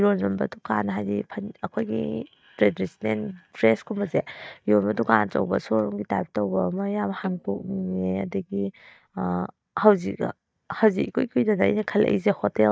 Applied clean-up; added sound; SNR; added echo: neural mask model DeepFilterNet 3.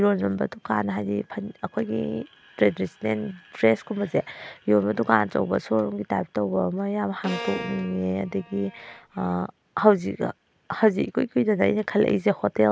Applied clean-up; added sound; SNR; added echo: none; Bowed string instrument; 13 dB; none.